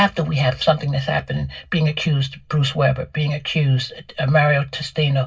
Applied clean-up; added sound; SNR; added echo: none; none; none; reverberation time 0.4 s.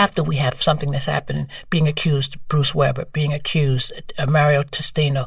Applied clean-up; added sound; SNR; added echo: none; none; none; none.